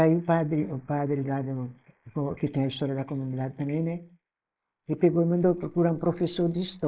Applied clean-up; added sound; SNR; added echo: neural mask model Resemble Enhance denoiser.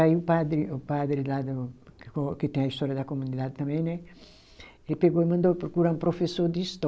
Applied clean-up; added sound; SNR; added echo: none; none; none; none.